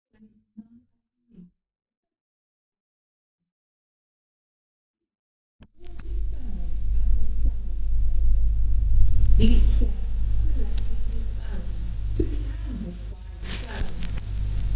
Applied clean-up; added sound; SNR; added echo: neural mask model DeepFilterNet 3.